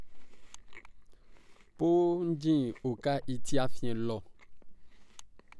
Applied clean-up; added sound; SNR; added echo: none; Chewing, mastication; 1 dB; none.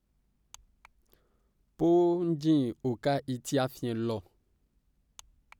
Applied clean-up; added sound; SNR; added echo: none; none; none; none.